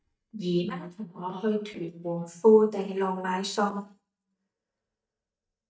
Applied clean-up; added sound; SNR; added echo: neural mask model DeepFilterNet 3.